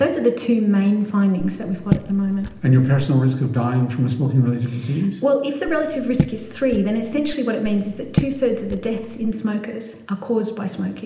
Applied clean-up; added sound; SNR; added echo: none; Raindrop / Drip; 7 dB; reverberation time 0.8 s.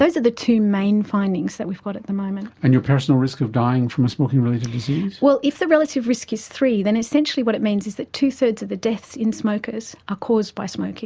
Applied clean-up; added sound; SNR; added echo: none; none; none; none.